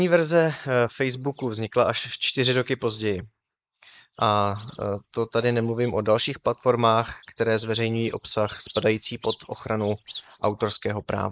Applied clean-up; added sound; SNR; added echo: neural mask model Resemble Enhance denoiser.